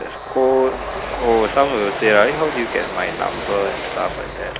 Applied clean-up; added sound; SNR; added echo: none; Train; 7 dB; none.